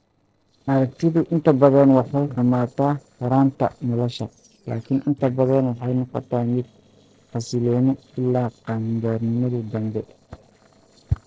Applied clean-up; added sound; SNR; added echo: neural separator model SepFormer DNS4.